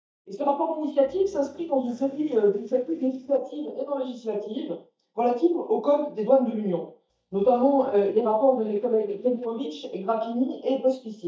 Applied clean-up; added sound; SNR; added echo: neural mask model DeepFilterNet 3.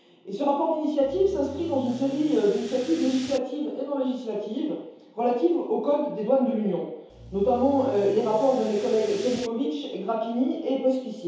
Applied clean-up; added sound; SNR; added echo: none; Accelerating, revving, vroom / Car; 17 dB; reverberation time 0.8 s.